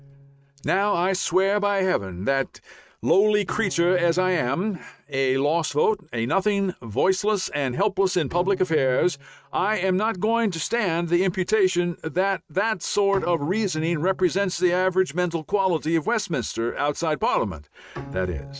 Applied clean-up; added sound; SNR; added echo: neural mask model RNNoise.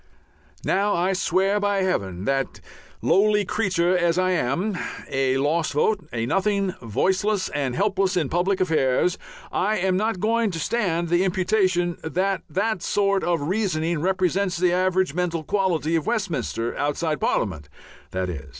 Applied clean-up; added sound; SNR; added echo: none; none; none; none.